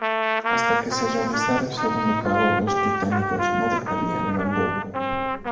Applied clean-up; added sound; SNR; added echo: none; Trumpet; -2 dB; reverberation time 2.0 s.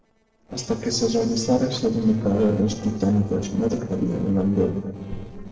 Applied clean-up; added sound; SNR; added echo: neural separator model SepFormer DNS4.